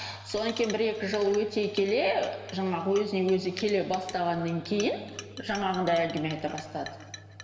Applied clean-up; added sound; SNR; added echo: none; Chink, clink; 18 dB; reverberation time 2.7 s.